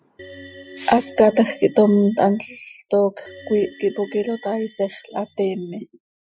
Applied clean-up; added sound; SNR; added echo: classical method Wiener filter.